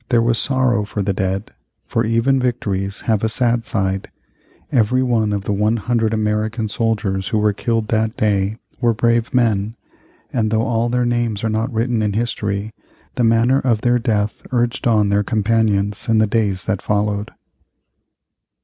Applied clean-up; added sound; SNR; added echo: none; none; none; none.